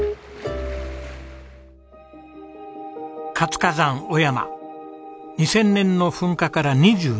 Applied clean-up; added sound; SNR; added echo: none; none; none; none.